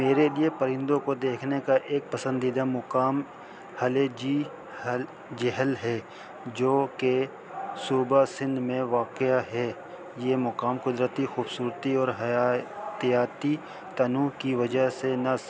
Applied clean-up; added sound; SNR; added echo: none; none; none; none.